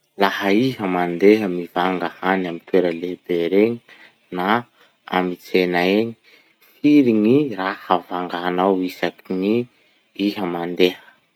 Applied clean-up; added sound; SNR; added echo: none; none; none; none.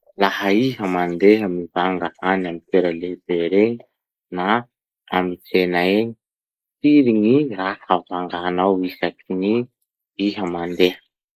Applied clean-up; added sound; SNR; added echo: neural mask model Resemble Enhance denoiser.